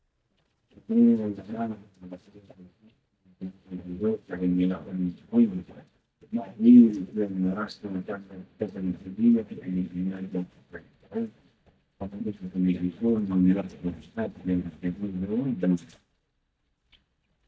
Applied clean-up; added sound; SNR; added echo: neural mask model DeepFilterNet 3.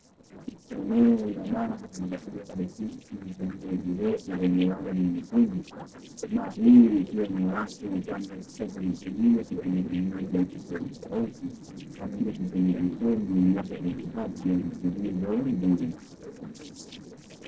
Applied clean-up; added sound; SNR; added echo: neural separator model SepFormer DNS4.